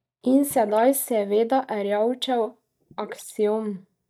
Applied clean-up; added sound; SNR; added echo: neural mask model DeepFilterNet 3.